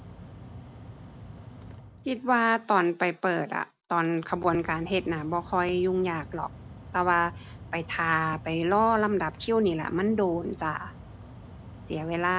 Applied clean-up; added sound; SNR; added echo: none; Mechanical fan; 17 dB; none.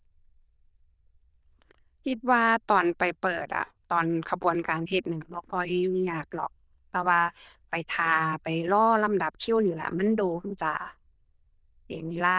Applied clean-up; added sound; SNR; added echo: neural diffusion model UNIVERSE++.